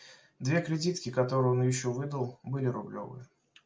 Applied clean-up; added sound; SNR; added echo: none; none; none; none.